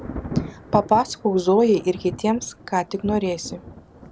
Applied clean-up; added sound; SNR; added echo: none; Thunder; 11 dB; none.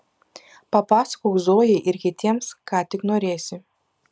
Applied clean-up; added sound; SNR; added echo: none; none; none; none.